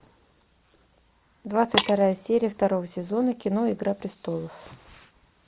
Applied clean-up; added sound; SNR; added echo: none; Shatter; 8 dB; none.